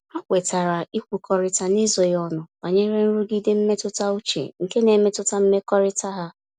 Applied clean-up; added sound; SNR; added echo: none; none; none; none.